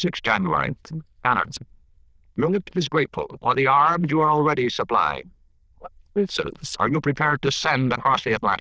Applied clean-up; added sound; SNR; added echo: neural diffusion model UNIVERSE++.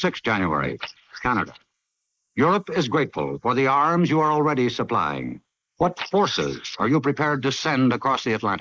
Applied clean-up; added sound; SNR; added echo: neural mask model Resemble Enhance denoiser.